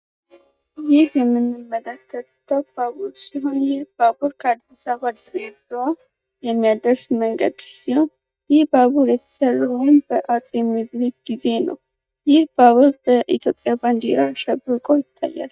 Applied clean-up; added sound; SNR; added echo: neural mask model DeepFilterNet 3.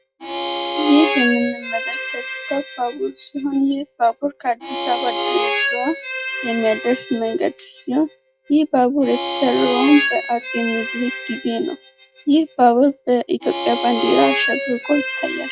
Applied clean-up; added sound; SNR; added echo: classical method log-MMSE.